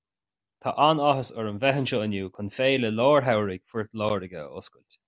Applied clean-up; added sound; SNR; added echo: none; none; none; none.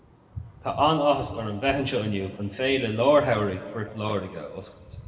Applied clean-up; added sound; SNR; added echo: none; Dog; 18 dB; reverberation time 1.7 s.